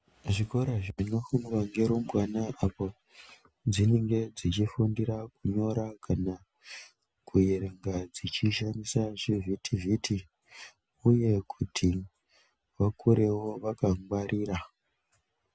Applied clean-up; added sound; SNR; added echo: none; none; none; none.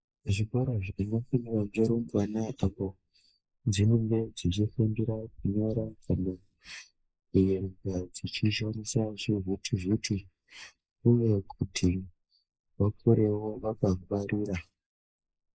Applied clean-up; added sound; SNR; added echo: neural mask model Resemble Enhance denoiser.